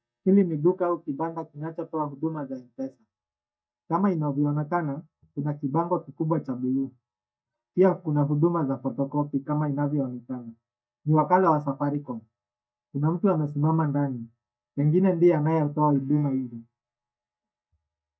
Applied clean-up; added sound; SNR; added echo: neural mask model DeepFilterNet 3.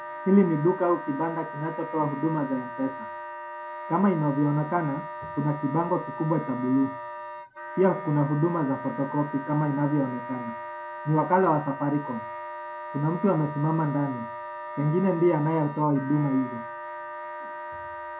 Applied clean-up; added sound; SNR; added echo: none; Wind instrument, woodwind instrument; 10 dB; reverberation time 0.2 s.